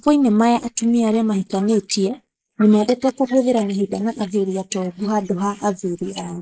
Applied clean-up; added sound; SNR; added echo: neural mask model Resemble Enhance denoiser.